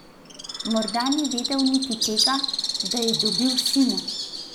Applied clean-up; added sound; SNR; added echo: none; Bird; 1 dB; none.